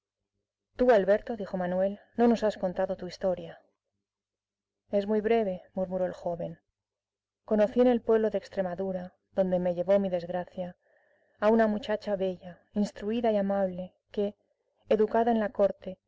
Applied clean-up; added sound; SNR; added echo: none; none; none; none.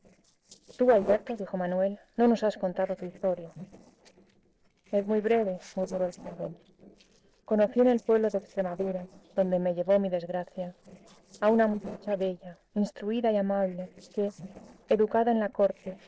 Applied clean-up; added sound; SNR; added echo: neural separator model SepFormer DNS4.